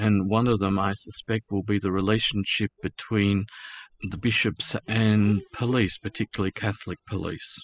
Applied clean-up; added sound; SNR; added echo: classical method spectral subtraction.